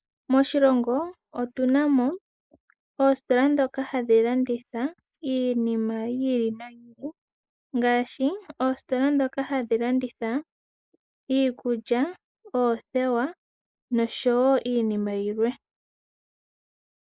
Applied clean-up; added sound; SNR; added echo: neural mask model Resemble Enhance denoiser.